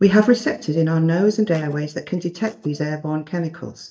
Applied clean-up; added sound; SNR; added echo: neural mask model DeepFilterNet 3.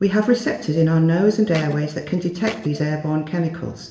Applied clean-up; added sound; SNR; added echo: none; Thump, thud; 15 dB; reverberation time 0.9 s.